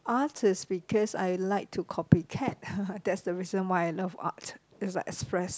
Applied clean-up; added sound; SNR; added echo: none; none; none; none.